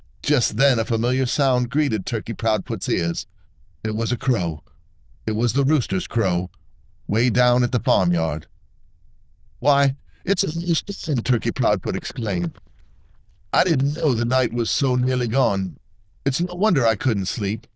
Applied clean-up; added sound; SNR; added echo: neural diffusion model UNIVERSE++.